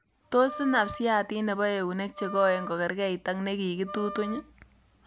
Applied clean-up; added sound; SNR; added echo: none; Wind instrument, woodwind instrument; 14 dB; none.